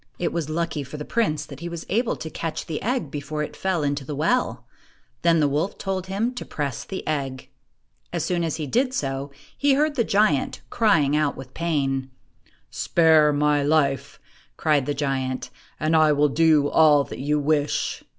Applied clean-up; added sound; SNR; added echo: none; none; none; none.